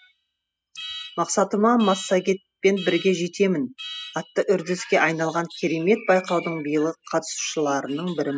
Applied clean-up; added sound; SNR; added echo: classical method spectral subtraction.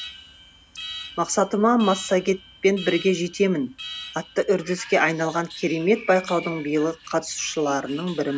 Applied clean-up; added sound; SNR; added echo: none; Alarm; 17 dB; none.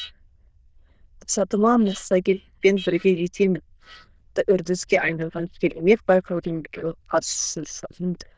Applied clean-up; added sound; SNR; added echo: neural diffusion model UNIVERSE++.